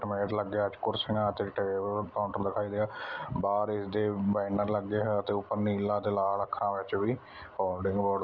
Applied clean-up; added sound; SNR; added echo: none; none; none; none.